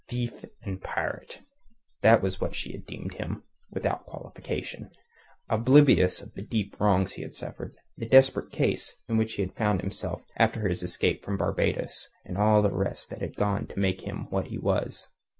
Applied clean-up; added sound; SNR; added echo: none; none; none; none.